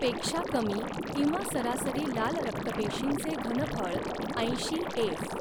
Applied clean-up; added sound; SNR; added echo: none; Liquid; 2 dB; none.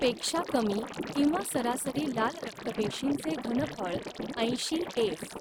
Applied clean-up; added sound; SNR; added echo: neural mask model RNNoise.